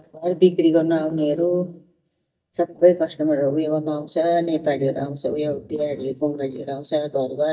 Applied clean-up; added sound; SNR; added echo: neural mask model DeepFilterNet 3.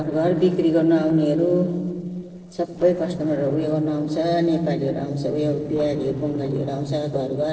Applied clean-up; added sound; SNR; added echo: neural separator model SepFormer DNS4.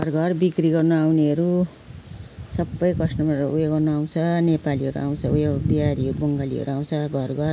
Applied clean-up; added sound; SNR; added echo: none; none; none; none.